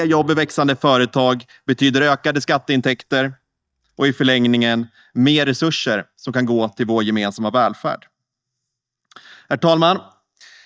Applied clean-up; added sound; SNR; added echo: neural mask model DeepFilterNet 3.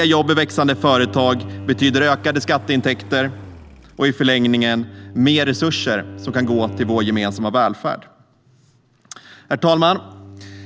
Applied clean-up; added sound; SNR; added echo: none; Bowed string instrument + Engine; 15 dB; none.